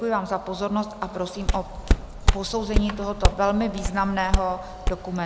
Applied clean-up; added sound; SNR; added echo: none; Walk, footsteps; -2 dB; none.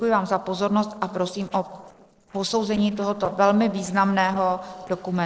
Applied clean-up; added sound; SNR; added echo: neural separator model SepFormer DNS4.